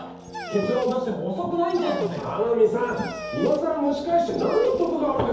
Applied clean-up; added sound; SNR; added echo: none; Dog; 11 dB; reverberation time 2.2 s.